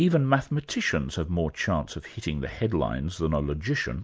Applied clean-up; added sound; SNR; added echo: none; none; none; none.